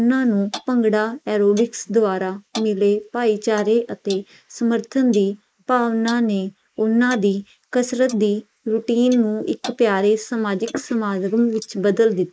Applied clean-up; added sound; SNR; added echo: neural mask model Resemble Enhance denoiser.